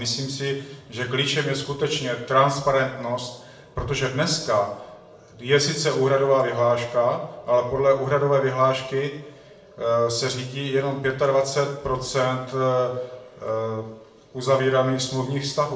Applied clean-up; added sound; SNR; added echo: none; none; none; reverberation time 0.7 s.